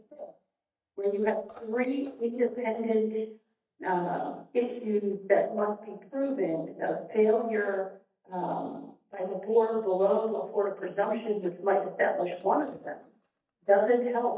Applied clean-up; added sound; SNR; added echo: neural mask model DeepFilterNet 3.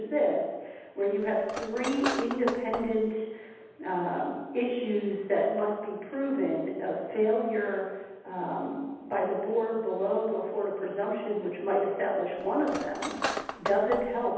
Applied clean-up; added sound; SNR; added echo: none; Cutlery, silverware; 6 dB; reverberation time 1.1 s.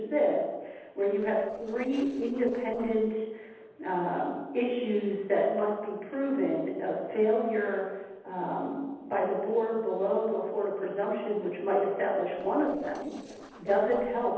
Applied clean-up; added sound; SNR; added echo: neural separator model SepFormer DNS4.